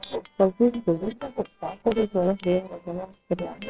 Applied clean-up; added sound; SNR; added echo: neural separator model SepFormer WHAMR!.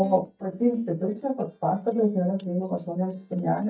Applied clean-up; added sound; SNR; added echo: neural mask model DeepFilterNet 3.